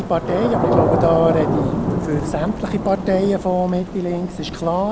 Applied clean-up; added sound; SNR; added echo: none; Thunder / Rain; 2 dB; none.